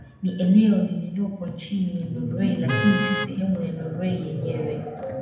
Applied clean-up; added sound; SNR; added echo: none; Vehicle horn, car horn, honking; 10 dB; reverberation time 0.8 s.